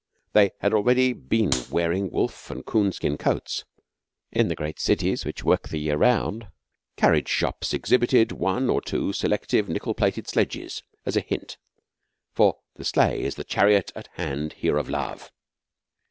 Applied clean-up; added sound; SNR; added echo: none; Clapping; 9 dB; none.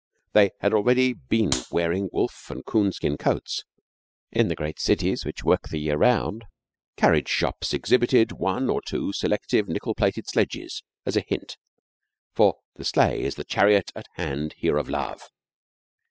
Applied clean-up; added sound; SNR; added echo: classical method spectral subtraction.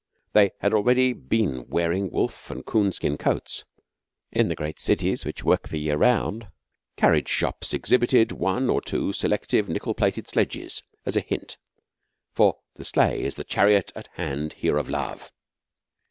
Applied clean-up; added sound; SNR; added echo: none; none; none; none.